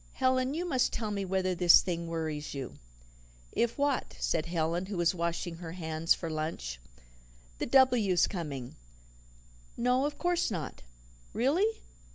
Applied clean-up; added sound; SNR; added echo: none; none; none; none.